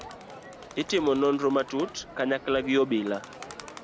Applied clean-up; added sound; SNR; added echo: none; Crowd; 16 dB; none.